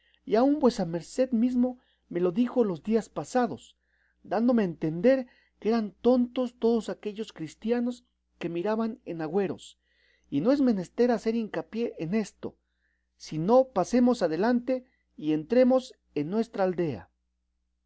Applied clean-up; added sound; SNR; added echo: none; none; none; none.